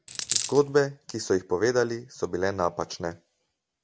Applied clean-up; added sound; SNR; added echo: none; Coin (dropping); 3 dB; none.